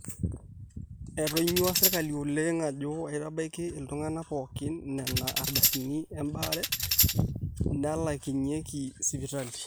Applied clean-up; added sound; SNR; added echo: none; Tambourine; -1 dB; none.